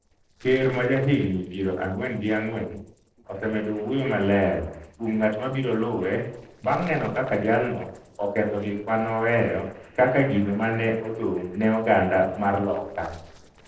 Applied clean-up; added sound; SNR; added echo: neural separator model SepFormer DNS4.